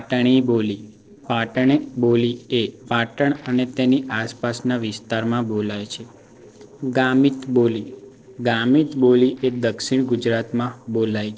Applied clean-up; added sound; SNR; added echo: neural separator model SepFormer DNS4.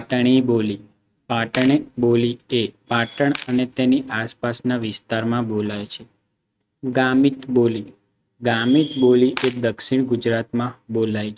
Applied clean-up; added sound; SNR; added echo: neural mask model RNNoise.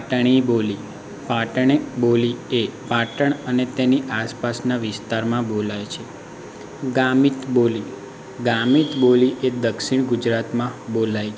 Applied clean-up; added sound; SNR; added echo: none; none; none; none.